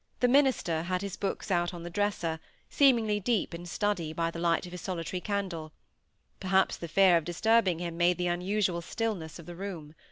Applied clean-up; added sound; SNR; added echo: none; none; none; none.